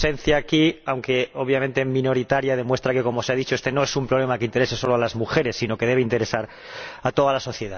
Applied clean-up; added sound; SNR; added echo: none; none; none; none.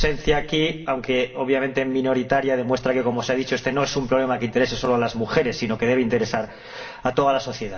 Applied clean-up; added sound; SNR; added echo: none; none; none; reverberation time 1.2 s.